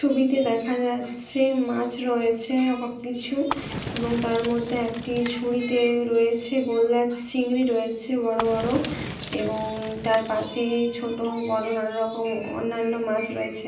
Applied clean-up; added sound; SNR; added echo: none; Fire; 10 dB; reverberation time 0.6 s.